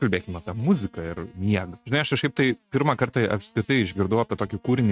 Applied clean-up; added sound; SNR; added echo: neural mask model RNNoise.